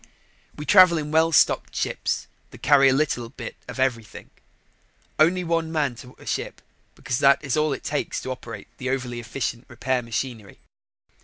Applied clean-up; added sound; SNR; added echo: none; none; none; none.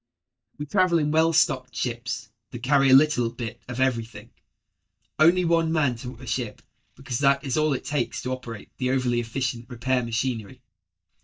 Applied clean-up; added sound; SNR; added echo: neural mask model DeepFilterNet 3.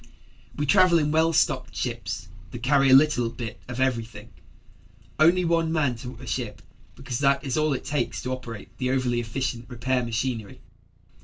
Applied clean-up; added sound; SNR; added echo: none; Purr; 19 dB; reverberation time 0.2 s.